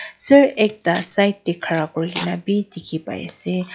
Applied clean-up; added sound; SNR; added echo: classical method log-MMSE.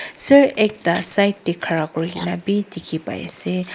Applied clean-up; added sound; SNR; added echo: neural mask model Resemble Enhance denoiser.